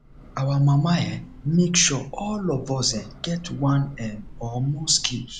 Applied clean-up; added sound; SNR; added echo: none; Train / Breathing; 18 dB; none.